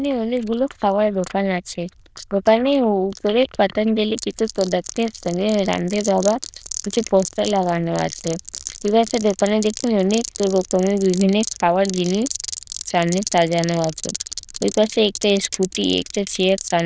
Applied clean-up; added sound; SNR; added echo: neural diffusion model UNIVERSE++.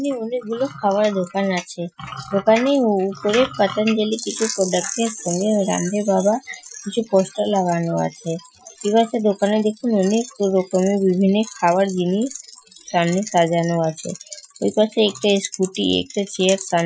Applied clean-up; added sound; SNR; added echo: classical method Wiener filter.